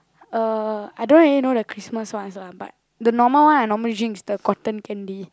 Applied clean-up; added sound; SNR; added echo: none; none; none; none.